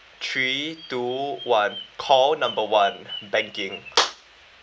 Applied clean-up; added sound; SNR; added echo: none; Bird vocalization, bird call, bird song; 16 dB; none.